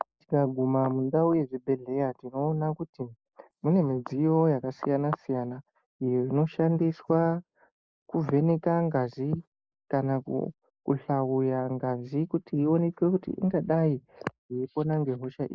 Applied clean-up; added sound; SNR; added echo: neural mask model Resemble Enhance denoiser.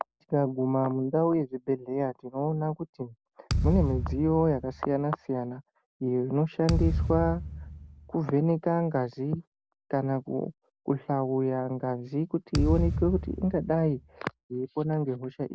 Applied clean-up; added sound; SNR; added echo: none; Thump, thud; 4 dB; none.